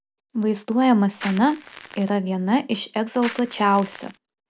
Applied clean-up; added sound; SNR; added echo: none; Crackle; 14 dB; none.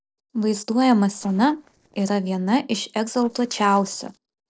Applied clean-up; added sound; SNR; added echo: neural separator model SepFormer DNS4.